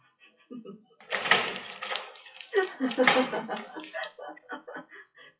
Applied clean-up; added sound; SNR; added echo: classical method WPE with log-MMSE.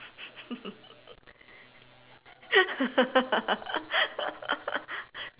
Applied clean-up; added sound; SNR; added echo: none; none; none; none.